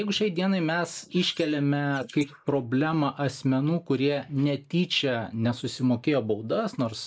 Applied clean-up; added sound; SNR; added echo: neural mask model Resemble Enhance denoiser.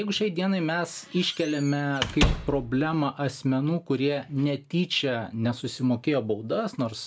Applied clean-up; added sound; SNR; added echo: none; Squeak / Slam; 4 dB; none.